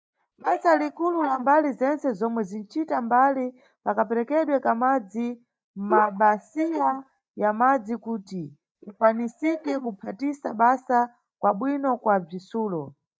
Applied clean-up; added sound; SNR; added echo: neural mask model DeepFilterNet 3.